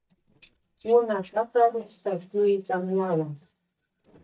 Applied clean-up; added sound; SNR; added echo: neural mask model DeepFilterNet 3.